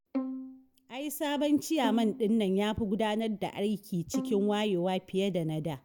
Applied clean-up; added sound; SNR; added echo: none; Bowed string instrument; 10 dB; none.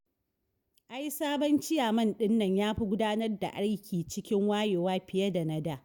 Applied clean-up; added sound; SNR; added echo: none; none; none; none.